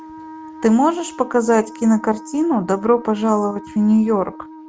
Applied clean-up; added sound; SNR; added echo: none; Wind instrument, woodwind instrument; 18 dB; none.